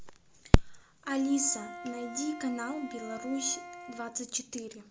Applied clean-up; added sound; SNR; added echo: none; Bowed string instrument; 15 dB; none.